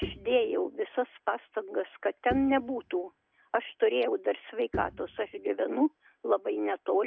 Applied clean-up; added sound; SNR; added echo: none; Bowed string instrument; 15 dB; none.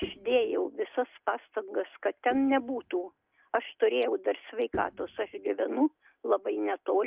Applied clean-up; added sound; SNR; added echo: neural separator model SepFormer DNS4.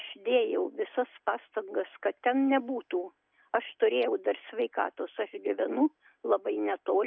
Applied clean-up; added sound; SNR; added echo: none; none; none; none.